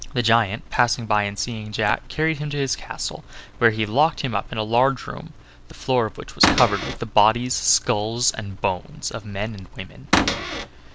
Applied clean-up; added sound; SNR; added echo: none; Cupboard open or close / Door; -1 dB; none.